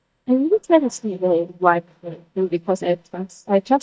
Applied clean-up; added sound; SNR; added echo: neural mask model DeepFilterNet 3.